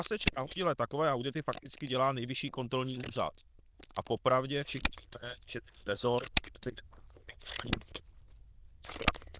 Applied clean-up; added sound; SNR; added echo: neural diffusion model UNIVERSE++.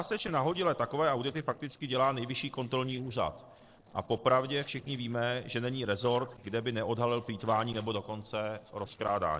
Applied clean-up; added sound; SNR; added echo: neural separator model SepFormer DNS4.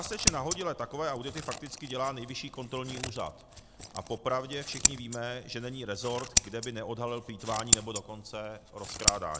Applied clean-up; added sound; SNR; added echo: none; Scissors; -3 dB; none.